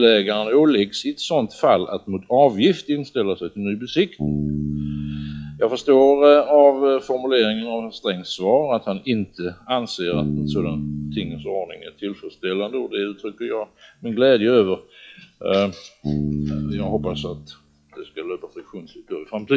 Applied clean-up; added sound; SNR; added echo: classical method log-MMSE.